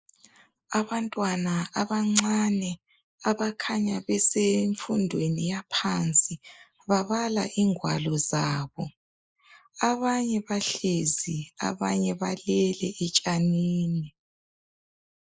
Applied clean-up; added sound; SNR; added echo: neural mask model Resemble Enhance denoiser.